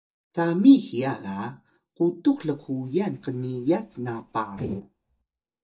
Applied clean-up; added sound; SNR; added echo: neural mask model DeepFilterNet 3.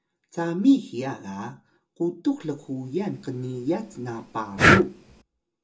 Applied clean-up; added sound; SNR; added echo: none; Breathing; -1 dB; reverberation time 0.2 s.